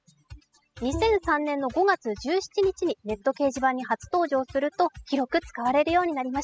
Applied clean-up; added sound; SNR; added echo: classical method spectral subtraction.